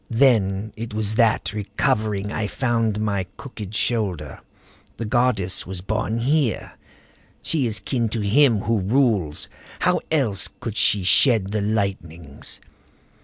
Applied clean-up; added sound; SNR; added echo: none; none; none; none.